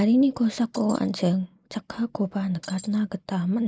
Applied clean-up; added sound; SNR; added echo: neural mask model Resemble Enhance denoiser.